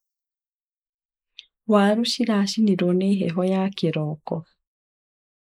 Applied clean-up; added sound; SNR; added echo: neural mask model Resemble Enhance denoiser.